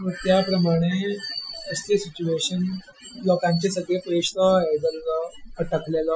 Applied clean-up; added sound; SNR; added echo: classical method Wiener filter.